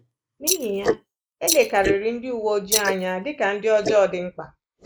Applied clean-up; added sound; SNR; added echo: neural mask model Resemble Enhance denoiser.